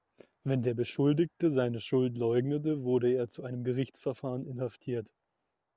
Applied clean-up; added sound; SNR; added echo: none; none; none; none.